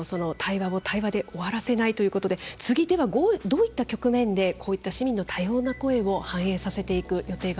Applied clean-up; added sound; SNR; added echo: none; none; none; none.